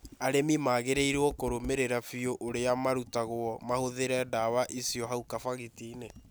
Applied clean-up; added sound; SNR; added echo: none; Computer keyboard; 19 dB; none.